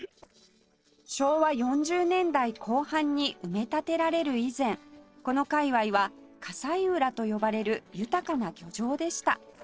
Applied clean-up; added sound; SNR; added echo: neural separator model SepFormer DNS4.